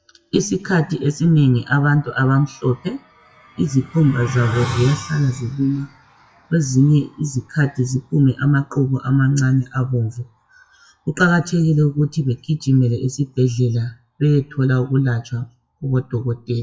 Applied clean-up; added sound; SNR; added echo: classical method WPE with log-MMSE.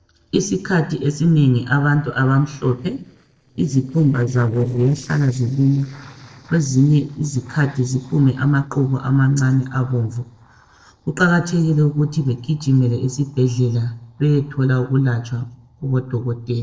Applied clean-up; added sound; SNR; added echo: neural separator model SepFormer DNS4.